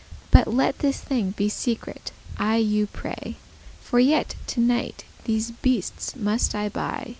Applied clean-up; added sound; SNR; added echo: none; none; none; none.